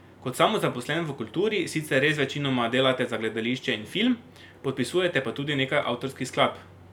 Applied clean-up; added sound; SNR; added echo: none; none; none; none.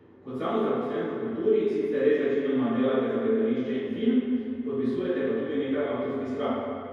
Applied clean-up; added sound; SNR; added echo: none; none; none; reverberation time 2.2 s.